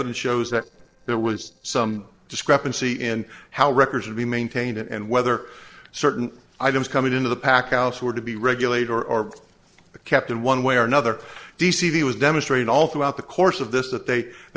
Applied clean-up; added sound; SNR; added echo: neural separator model SepFormer DNS4.